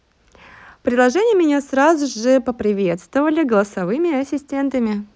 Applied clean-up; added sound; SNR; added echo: none; none; none; none.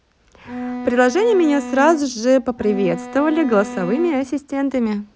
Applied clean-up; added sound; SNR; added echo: none; Bowed string instrument; 10 dB; none.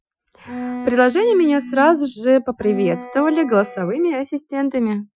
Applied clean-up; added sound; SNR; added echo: classical method Wiener filter.